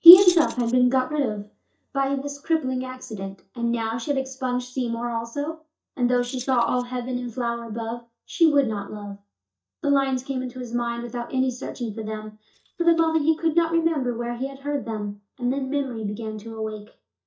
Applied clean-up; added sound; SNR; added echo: neural mask model DeepFilterNet 3.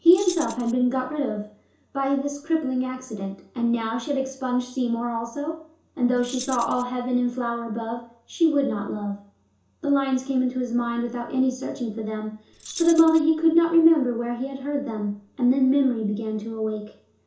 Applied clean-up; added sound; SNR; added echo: none; Keys jangling; 14 dB; reverberation time 0.7 s.